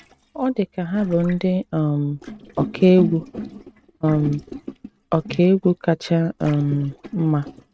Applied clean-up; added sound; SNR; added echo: neural mask model RNNoise.